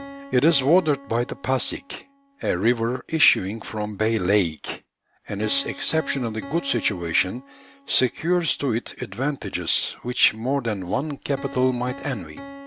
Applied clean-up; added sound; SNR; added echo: none; Piano; 18 dB; none.